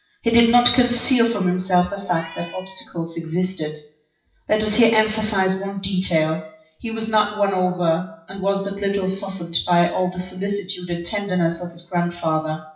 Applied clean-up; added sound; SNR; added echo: classical method WPE with log-MMSE.